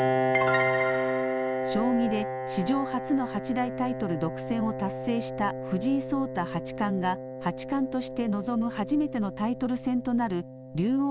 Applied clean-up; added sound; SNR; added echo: none; Piano; 3 dB; none.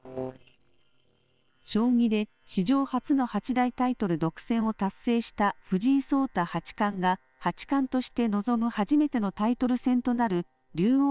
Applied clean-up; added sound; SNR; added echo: neural separator model SepFormer WHAM!.